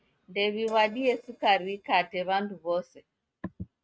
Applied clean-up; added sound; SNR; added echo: neural mask model RNNoise.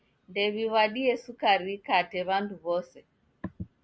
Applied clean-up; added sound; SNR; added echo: none; none; none; none.